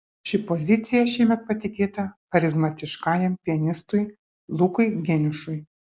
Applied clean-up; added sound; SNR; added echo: none; none; none; none.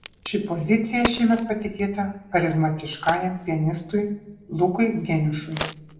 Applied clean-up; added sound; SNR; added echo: none; Crack; 13 dB; reverberation time 0.5 s.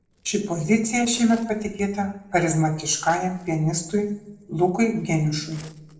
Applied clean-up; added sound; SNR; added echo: neural separator model SepFormer DNS4.